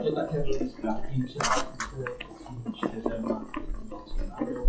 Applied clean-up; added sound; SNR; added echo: classical method WPE with log-MMSE.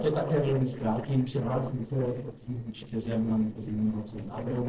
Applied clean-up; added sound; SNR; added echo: neural separator model SepFormer DNS4.